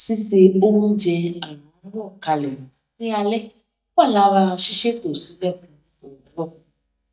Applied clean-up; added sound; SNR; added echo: neural mask model DeepFilterNet 3.